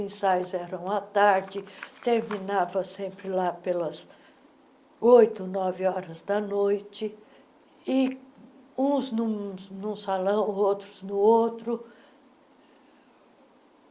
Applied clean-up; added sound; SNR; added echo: none; none; none; none.